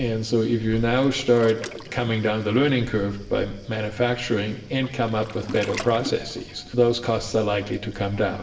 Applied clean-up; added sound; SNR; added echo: none; Waves, surf; 15 dB; reverberation time 0.9 s.